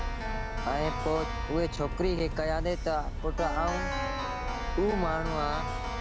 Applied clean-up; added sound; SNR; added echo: none; Keyboard (musical); 0 dB; none.